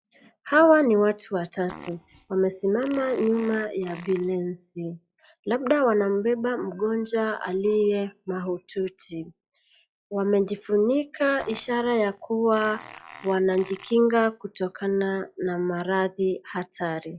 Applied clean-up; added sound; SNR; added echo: classical method log-MMSE.